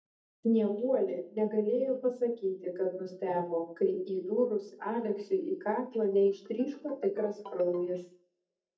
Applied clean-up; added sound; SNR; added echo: neural mask model DeepFilterNet 3.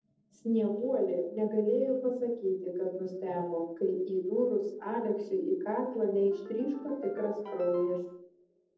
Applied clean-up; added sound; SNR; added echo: neural separator model SepFormer DNS4.